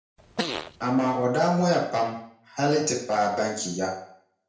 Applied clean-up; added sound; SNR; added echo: none; Fart; 8 dB; reverberation time 0.5 s.